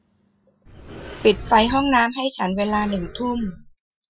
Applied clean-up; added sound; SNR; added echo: classical method Wiener filter.